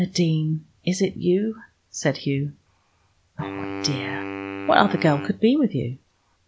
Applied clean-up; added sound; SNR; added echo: none; Wind instrument, woodwind instrument; 10 dB; none.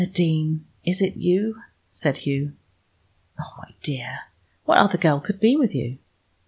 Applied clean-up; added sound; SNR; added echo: none; none; none; none.